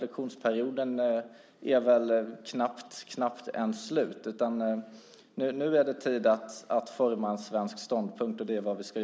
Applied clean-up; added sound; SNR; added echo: none; none; none; none.